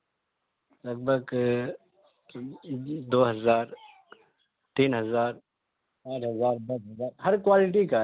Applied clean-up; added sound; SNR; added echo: none; none; none; none.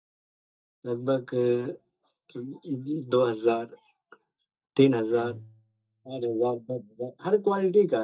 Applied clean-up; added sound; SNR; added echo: neural mask model DeepFilterNet 3.